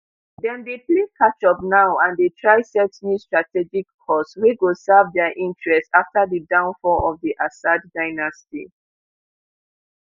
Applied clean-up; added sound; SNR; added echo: none; none; none; none.